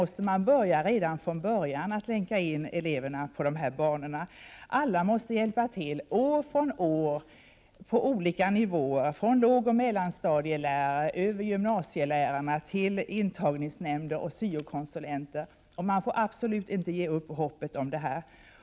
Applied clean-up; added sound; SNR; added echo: none; none; none; none.